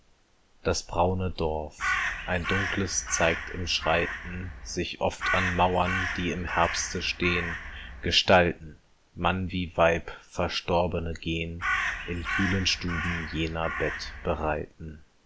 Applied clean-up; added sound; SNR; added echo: none; Crow; 4 dB; none.